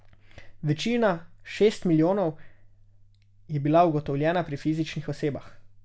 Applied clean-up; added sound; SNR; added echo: none; none; none; none.